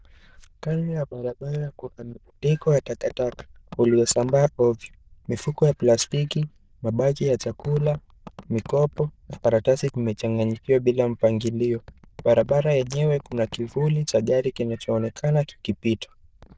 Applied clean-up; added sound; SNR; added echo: neural diffusion model UNIVERSE++.